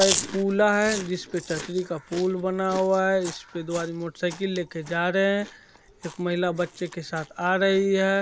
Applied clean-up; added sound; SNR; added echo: none; Chewing, mastication; 12 dB; none.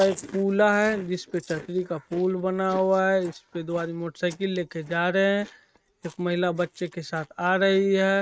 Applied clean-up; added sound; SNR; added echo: neural mask model RNNoise.